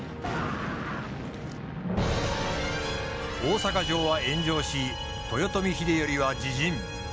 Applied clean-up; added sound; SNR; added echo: none; none; none; none.